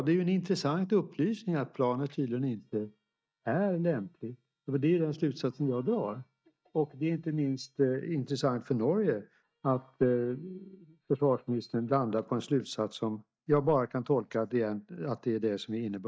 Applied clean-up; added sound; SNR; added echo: neural mask model DeepFilterNet 3.